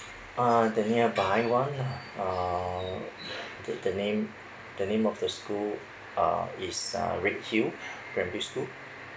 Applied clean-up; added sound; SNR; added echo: none; none; none; none.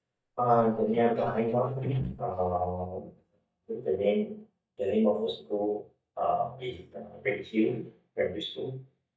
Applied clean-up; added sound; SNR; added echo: neural mask model DeepFilterNet 3.